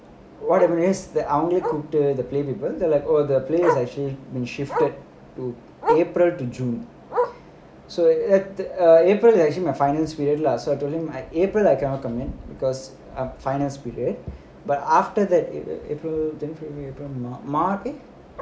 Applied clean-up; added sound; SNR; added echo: none; Bark; 12 dB; none.